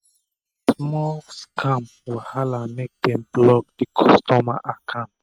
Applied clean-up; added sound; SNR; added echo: neural mask model RNNoise.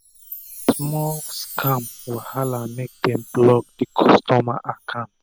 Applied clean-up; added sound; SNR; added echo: none; Chime; 16 dB; none.